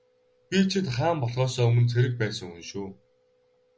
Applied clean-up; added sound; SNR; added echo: none; none; none; none.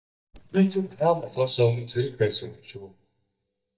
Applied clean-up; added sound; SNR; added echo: neural mask model DeepFilterNet 3.